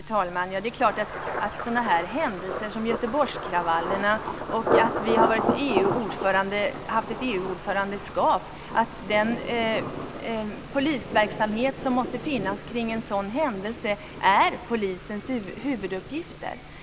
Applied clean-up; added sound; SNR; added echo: none; Thunder; 6 dB; none.